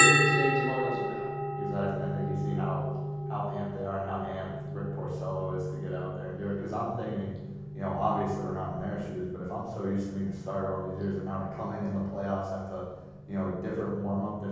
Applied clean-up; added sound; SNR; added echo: none; Bell; 0 dB; reverberation time 1.3 s.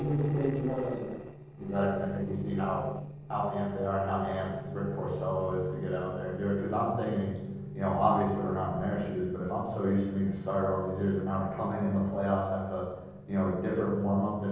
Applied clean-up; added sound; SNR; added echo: neural separator model SepFormer DNS4.